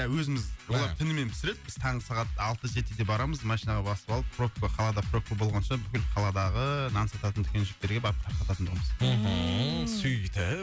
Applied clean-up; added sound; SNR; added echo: none; none; none; none.